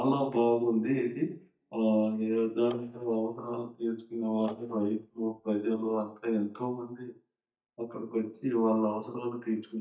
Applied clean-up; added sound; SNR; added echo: neural mask model DeepFilterNet 3.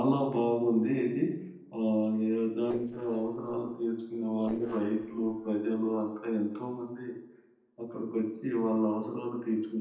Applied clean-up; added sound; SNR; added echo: neural separator model SepFormer DNS4.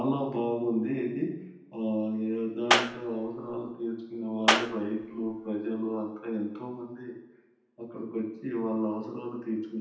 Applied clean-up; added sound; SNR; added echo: none; Clapping; -3 dB; reverberation time 0.9 s.